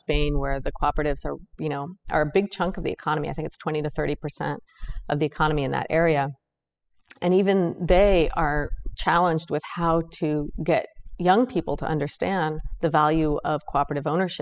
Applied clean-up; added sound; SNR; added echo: classical method spectral subtraction.